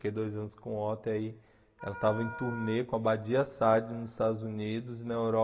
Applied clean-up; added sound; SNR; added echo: none; Wind instrument, woodwind instrument; 15 dB; reverberation time 1.3 s.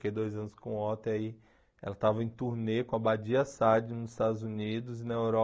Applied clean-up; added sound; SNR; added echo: none; none; none; none.